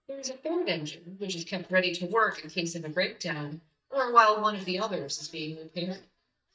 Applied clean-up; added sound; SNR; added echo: neural mask model DeepFilterNet 3.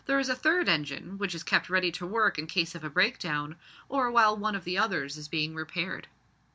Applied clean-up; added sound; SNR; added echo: none; none; none; none.